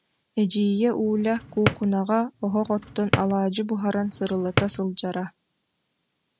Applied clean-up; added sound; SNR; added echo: none; Drawer open or close; 6 dB; none.